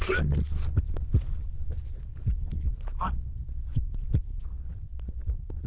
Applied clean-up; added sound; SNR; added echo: neural diffusion model UNIVERSE++.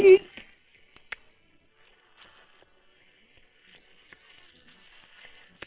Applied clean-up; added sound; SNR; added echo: neural separator model SepFormer WHAM!.